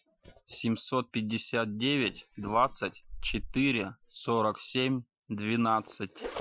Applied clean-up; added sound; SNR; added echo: classical method Wiener filter.